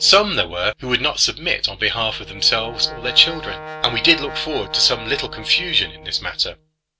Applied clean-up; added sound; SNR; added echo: none; Brass instrument; 16 dB; none.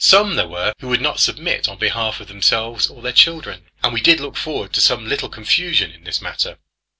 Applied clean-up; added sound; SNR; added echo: none; none; none; none.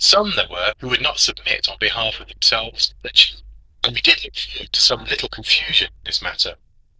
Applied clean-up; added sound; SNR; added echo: neural diffusion model UNIVERSE++.